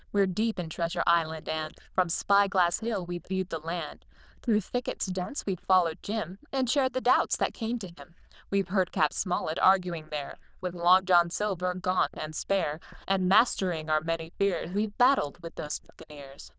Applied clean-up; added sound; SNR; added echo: neural diffusion model UNIVERSE++.